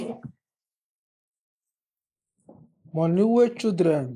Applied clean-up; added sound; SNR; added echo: neural mask model Resemble Enhance denoiser.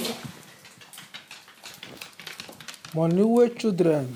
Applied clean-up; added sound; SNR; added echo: none; Dog; 15 dB; none.